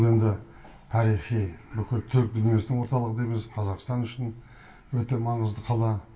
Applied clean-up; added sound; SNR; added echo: none; none; none; reverberation time 0.2 s.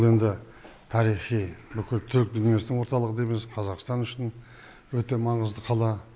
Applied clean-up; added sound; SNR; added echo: none; none; none; none.